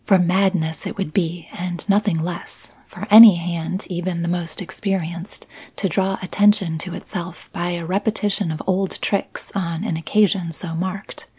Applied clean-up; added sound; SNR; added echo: none; none; none; none.